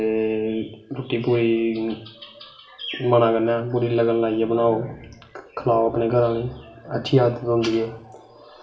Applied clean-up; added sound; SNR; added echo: none; none; none; reverberation time 0.5 s.